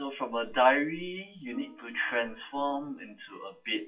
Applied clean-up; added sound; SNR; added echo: classical method WPE with log-MMSE.